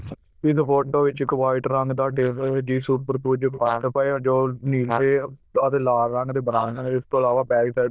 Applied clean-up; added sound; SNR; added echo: neural diffusion model UNIVERSE++.